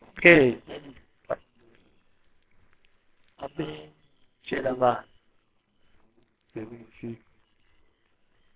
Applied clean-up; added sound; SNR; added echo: neural separator model SepFormer WHAMR!.